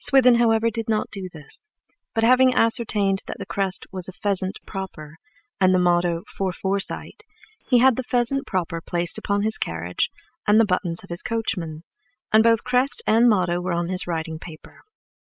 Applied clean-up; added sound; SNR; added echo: neural separator model SepFormer WHAM!.